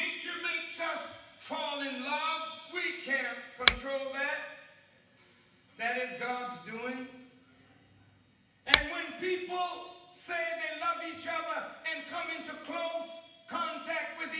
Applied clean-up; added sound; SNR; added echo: none; Finger snapping; -3 dB; reverberation time 0.9 s.